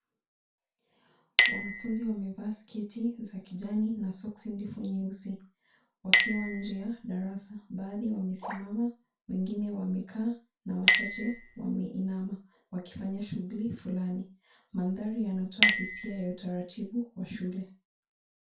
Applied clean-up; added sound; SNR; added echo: none; Chink, clink; -2 dB; reverberation time 0.3 s.